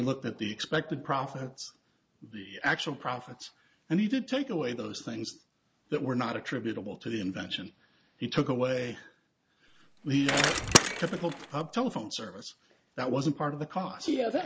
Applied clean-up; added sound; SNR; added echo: none; Bicycle; -3 dB; none.